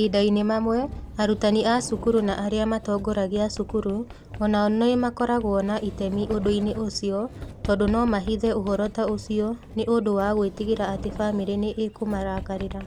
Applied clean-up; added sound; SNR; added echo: none; Sliding door; 15 dB; none.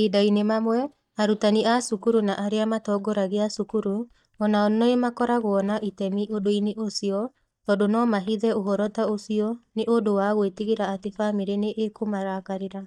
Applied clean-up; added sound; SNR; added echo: neural mask model DeepFilterNet 3.